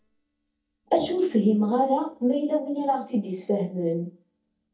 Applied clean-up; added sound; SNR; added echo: neural mask model DeepFilterNet 3.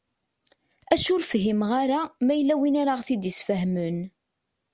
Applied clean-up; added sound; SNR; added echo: none; none; none; none.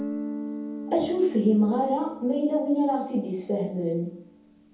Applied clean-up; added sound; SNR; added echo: none; Guitar; 11 dB; reverberation time 0.7 s.